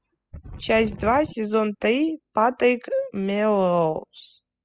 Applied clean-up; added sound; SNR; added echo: classical method spectral subtraction.